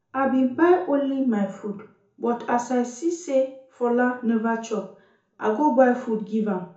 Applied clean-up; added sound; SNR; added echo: none; none; none; reverberation time 0.5 s.